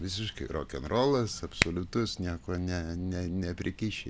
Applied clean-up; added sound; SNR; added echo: none; Hands; 8 dB; none.